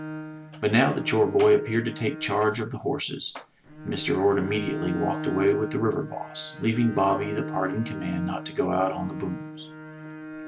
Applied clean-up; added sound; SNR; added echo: none; Bowed string instrument; 10 dB; none.